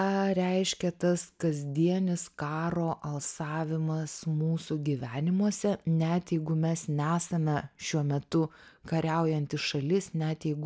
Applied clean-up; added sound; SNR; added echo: none; none; none; none.